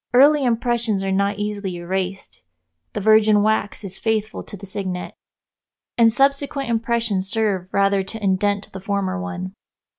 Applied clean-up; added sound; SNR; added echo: none; none; none; none.